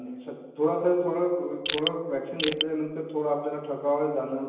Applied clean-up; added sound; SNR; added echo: none; Crushing; 0 dB; reverberation time 1.0 s.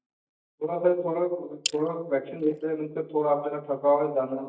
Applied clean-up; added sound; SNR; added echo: neural mask model DeepFilterNet 3.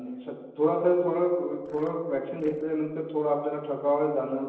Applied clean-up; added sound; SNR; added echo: neural separator model SepFormer DNS4.